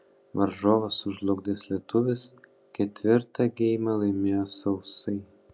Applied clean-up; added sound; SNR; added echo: none; none; none; none.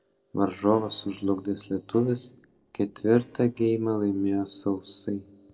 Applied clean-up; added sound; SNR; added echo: neural separator model SepFormer DNS4.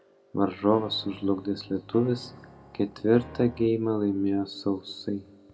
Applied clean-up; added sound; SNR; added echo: none; Piano; 19 dB; reverberation time 0.7 s.